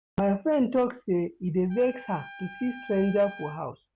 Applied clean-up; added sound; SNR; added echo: none; Trumpet; 19 dB; none.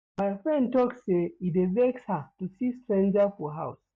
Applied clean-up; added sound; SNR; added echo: neural mask model DeepFilterNet 3.